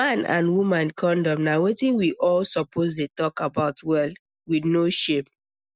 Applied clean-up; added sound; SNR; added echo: none; none; none; none.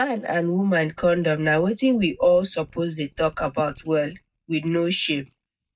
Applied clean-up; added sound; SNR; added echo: neural mask model DeepFilterNet 3.